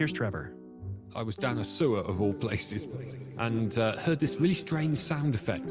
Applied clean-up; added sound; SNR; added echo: none; none; none; none.